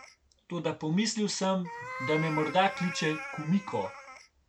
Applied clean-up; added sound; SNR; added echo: none; Meow; 11 dB; none.